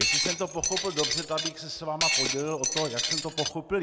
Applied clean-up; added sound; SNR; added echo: none; Shatter; -3 dB; none.